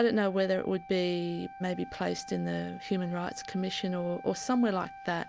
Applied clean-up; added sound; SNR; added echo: none; Wind instrument, woodwind instrument; 16 dB; none.